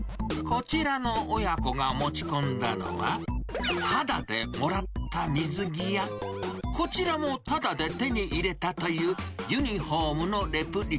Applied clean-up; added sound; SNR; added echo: none; none; none; none.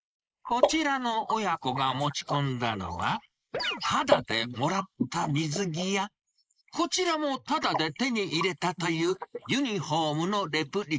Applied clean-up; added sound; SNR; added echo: neural mask model Resemble Enhance denoiser.